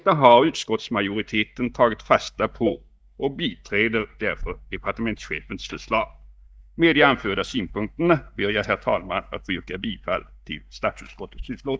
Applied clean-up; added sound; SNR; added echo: neural mask model DeepFilterNet 3.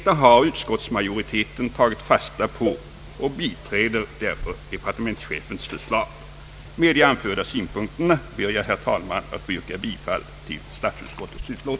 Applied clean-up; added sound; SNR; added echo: none; Cowbell; 12 dB; none.